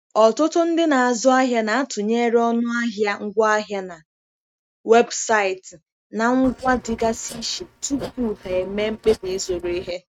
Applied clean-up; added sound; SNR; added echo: neural mask model RNNoise.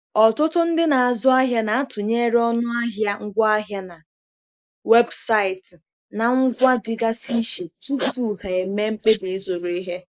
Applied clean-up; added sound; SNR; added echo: neural mask model Resemble Enhance denoiser.